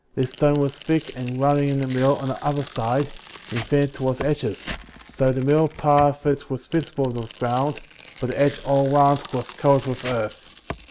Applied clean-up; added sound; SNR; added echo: none; Tearing; 16 dB; none.